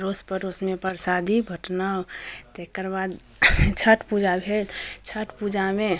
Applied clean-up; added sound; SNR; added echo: none; none; none; none.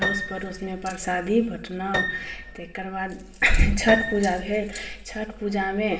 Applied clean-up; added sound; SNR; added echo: none; Piano; 8 dB; reverberation time 0.9 s.